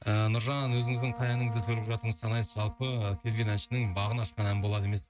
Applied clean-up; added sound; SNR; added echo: neural mask model RNNoise.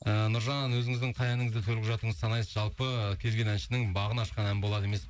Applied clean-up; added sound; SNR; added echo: neural mask model Resemble Enhance denoiser.